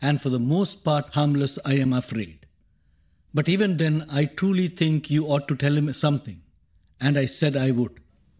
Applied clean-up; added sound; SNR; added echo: none; none; none; none.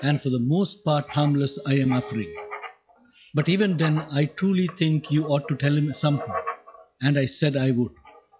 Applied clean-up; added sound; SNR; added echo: classical method log-MMSE.